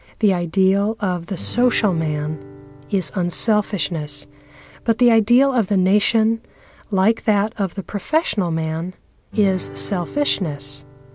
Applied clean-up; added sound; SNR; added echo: none; Guitar; 19 dB; none.